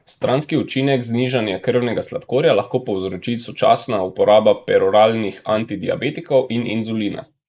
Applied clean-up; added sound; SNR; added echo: neural mask model Resemble Enhance denoiser.